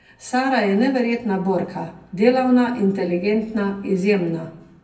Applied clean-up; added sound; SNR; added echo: none; none; none; reverberation time 0.2 s.